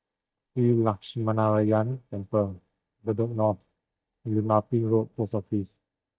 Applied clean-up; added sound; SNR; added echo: neural mask model DeepFilterNet 3.